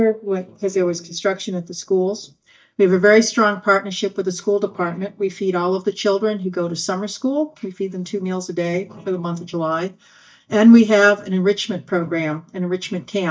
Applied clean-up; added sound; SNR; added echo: neural mask model DeepFilterNet 3.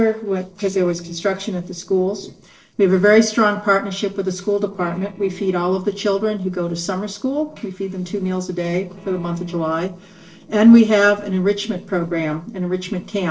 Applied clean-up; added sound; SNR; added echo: neural separator model SepFormer DNS4.